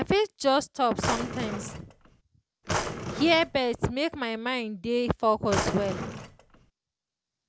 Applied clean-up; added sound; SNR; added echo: none; Drawer open or close; 5 dB; none.